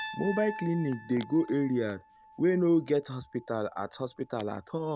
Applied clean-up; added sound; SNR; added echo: none; Piano; 16 dB; none.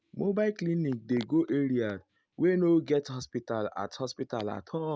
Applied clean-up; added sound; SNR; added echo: none; none; none; none.